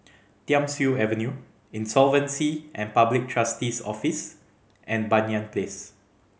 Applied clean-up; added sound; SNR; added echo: none; none; none; none.